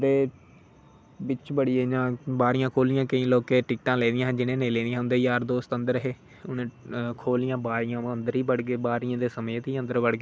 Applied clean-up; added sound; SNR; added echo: none; none; none; none.